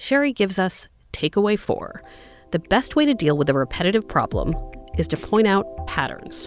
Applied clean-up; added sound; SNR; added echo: none; none; none; none.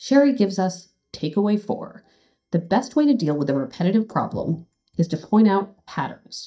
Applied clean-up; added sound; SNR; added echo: neural mask model DeepFilterNet 3.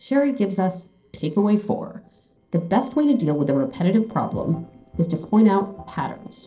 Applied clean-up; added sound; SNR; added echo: neural separator model SepFormer DNS4.